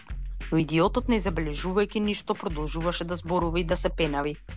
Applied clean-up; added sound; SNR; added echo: none; Drum kit; 8 dB; none.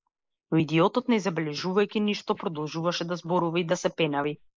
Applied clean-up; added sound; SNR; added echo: neural mask model Resemble Enhance denoiser.